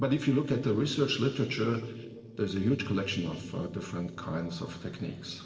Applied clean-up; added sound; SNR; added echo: neural separator model SepFormer DNS4.